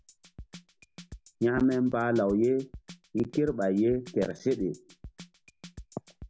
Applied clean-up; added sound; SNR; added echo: none; Drum kit; 19 dB; none.